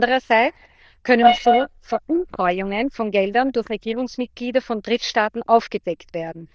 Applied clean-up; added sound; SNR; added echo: neural diffusion model UNIVERSE++.